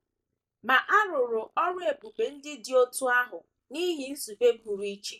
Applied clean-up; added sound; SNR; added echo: neural mask model DeepFilterNet 3.